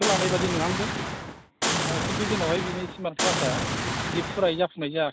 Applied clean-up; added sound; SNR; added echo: none; Boom; -1 dB; none.